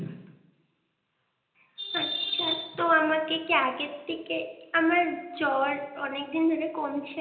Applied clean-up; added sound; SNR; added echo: none; none; none; reverberation time 0.9 s.